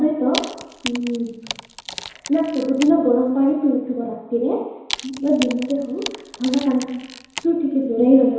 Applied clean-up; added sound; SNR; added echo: none; Wood; 14 dB; reverberation time 1.0 s.